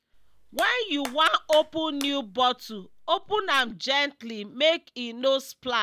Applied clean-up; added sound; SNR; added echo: none; Hands; 17 dB; none.